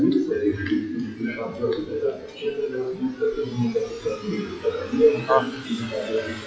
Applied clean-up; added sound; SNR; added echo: classical method WPE with log-MMSE.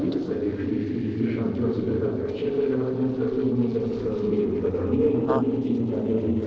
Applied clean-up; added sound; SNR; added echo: neural separator model SepFormer DNS4.